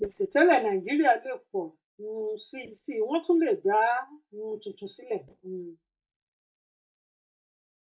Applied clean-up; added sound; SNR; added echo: neural mask model DeepFilterNet 3.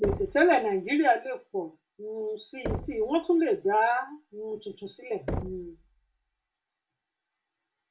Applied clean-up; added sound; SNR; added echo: none; Knock; 12 dB; reverberation time 0.2 s.